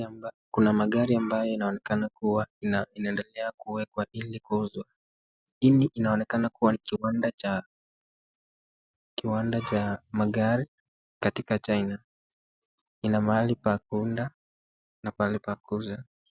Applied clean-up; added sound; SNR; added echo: none; none; none; none.